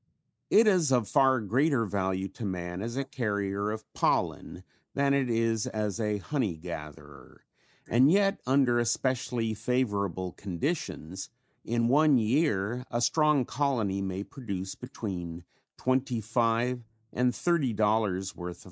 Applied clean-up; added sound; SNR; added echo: neural mask model Resemble Enhance denoiser.